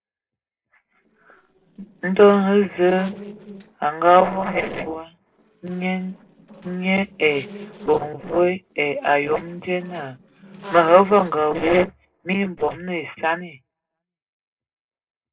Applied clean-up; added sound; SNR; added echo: neural separator model SepFormer DNS4.